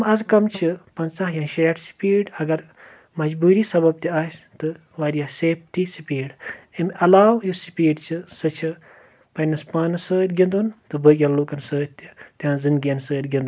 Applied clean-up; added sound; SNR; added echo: none; none; none; none.